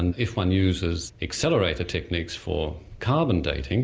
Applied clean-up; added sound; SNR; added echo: none; none; none; none.